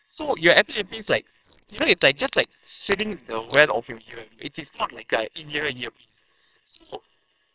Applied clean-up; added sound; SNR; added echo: neural separator model SepFormer WHAMR!.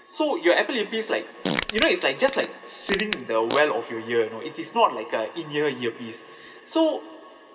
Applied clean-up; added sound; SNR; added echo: none; Fart; 7 dB; reverberation time 2.4 s.